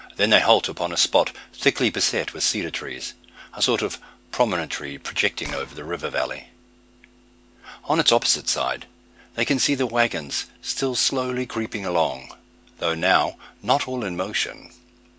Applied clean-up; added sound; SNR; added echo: none; Clapping; 16 dB; none.